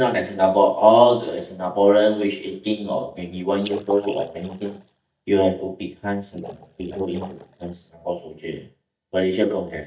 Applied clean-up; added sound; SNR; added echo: neural mask model DeepFilterNet 3.